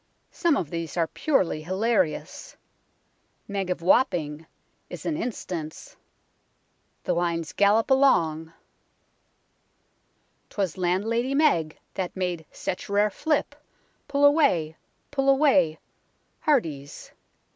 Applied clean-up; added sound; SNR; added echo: none; none; none; none.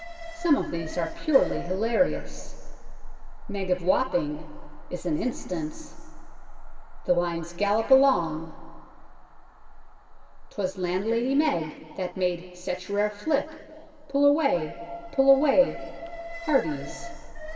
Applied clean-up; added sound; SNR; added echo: none; Alarm; 9 dB; reverberation time 1.8 s.